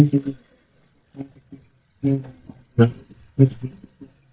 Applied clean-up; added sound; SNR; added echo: neural mask model DeepFilterNet 3.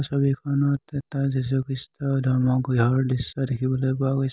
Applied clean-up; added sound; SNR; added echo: none; none; none; none.